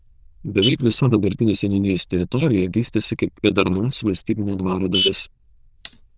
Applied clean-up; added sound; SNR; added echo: neural diffusion model UNIVERSE++.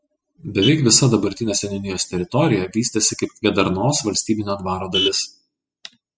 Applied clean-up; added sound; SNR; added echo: classical method spectral subtraction.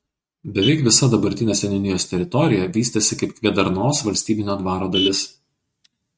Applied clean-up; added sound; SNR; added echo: neural mask model RNNoise.